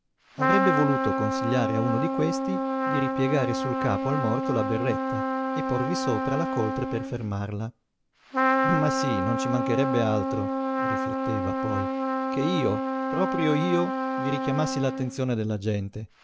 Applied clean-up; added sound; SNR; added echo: none; Trumpet; -1 dB; none.